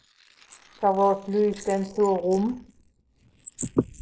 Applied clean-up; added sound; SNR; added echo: neural mask model Resemble Enhance denoiser.